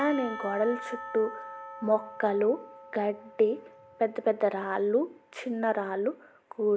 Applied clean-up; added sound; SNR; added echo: none; Church bell / Percussion; 15 dB; none.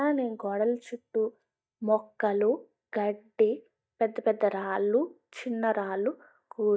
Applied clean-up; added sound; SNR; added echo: neural mask model DeepFilterNet 3.